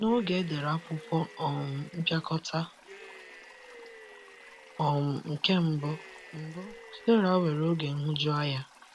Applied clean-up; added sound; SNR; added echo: none; Toilet flush + Cheering; 19 dB; none.